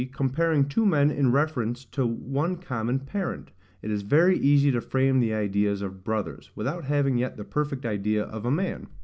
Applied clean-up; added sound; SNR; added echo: none; none; none; none.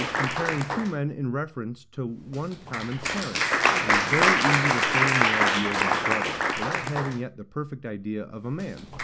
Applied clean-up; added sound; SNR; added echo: none; Applause; -5 dB; none.